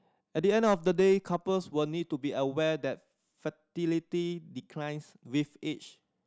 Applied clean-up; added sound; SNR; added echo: none; none; none; none.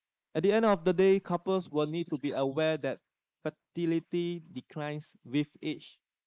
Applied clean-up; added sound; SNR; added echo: neural mask model Resemble Enhance denoiser.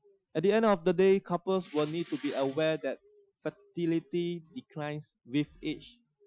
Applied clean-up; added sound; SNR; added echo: classical method Wiener filter.